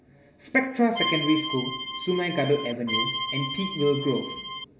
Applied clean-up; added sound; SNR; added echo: none; Accordion; 2 dB; reverberation time 0.9 s.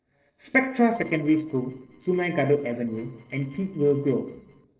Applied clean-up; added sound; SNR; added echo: neural separator model SepFormer DNS4.